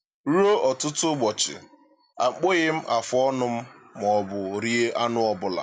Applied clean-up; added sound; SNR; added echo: none; none; none; none.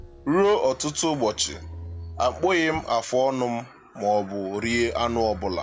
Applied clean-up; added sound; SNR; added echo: none; Motor vehicle (road); 17 dB; none.